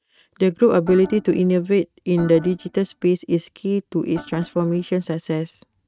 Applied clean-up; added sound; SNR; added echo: neural mask model RNNoise.